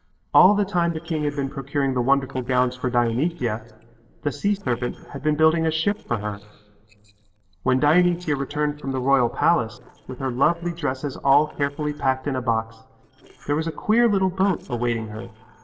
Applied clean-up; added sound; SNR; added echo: neural separator model SepFormer DNS4.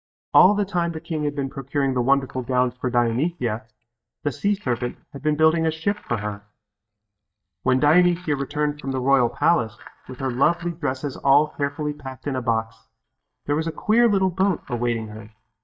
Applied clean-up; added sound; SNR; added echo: neural mask model DeepFilterNet 3.